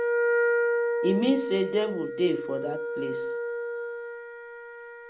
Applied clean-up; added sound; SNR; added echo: none; Wind instrument, woodwind instrument; -1 dB; none.